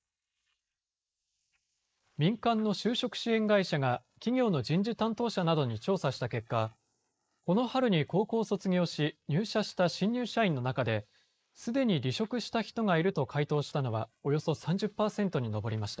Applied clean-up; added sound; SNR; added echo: neural mask model Resemble Enhance denoiser.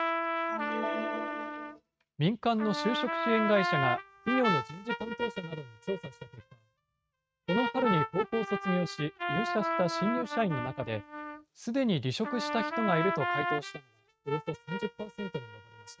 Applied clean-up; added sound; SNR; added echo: neural mask model RNNoise.